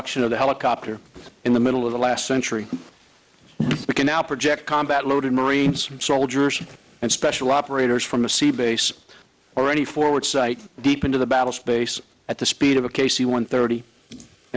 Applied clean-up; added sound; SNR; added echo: neural mask model Resemble Enhance denoiser.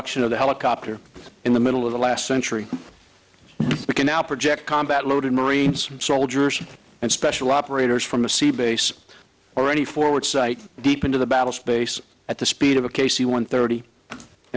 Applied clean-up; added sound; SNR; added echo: none; none; none; none.